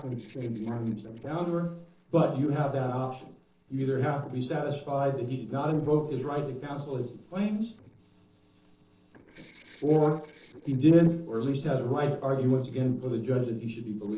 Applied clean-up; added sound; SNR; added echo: neural separator model SepFormer DNS4.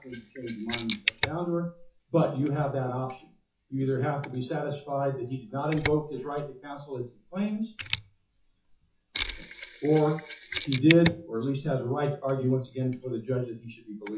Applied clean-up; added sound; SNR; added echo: classical method WPE with log-MMSE.